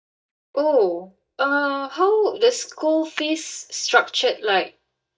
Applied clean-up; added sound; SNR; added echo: neural mask model DeepFilterNet 3.